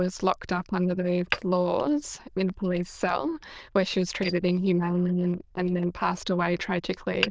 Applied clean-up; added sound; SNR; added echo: neural diffusion model UNIVERSE++.